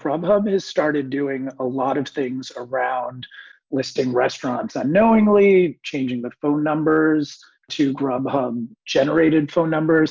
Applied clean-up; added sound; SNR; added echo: none; none; none; none.